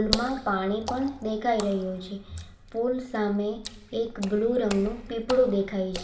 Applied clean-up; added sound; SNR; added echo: none; Water / Splash, splatter; 12 dB; reverberation time 0.6 s.